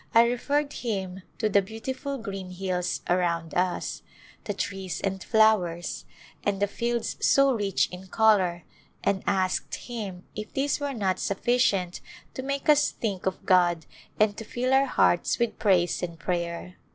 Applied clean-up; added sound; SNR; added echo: none; none; none; none.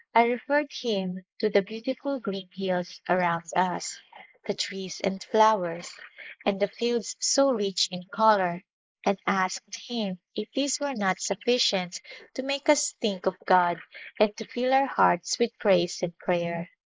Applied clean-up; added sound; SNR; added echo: neural mask model Resemble Enhance denoiser.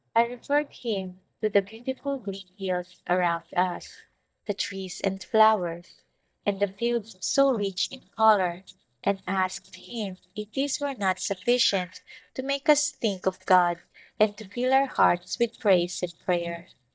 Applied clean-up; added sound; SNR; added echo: neural mask model DeepFilterNet 3.